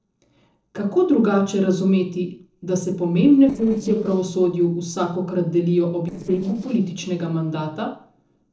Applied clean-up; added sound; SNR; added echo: neural separator model SepFormer DNS4.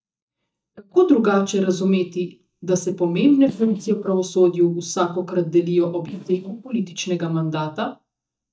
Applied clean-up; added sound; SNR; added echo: neural mask model DeepFilterNet 3.